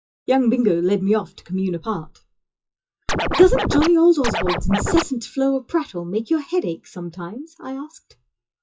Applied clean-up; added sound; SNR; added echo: classical method WPE with log-MMSE.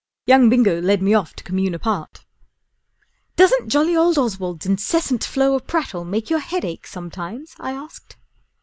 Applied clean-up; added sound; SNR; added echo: none; none; none; none.